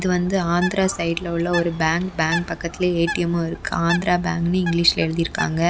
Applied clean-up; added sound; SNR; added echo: none; Bird; 12 dB; none.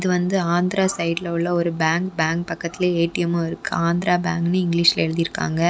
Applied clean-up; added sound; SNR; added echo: none; none; none; none.